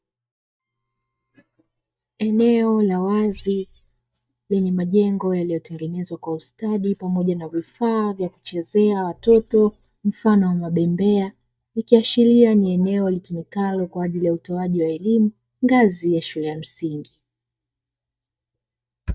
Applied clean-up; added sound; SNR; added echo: neural mask model DeepFilterNet 3.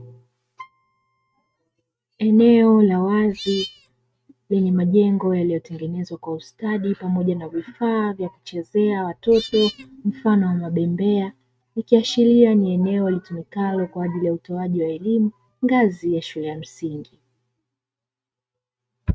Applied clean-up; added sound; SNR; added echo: neural mask model RNNoise.